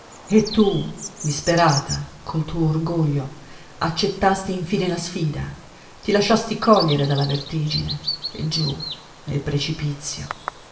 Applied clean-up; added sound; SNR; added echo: none; Bird vocalization, bird call, bird song; 13 dB; reverberation time 0.8 s.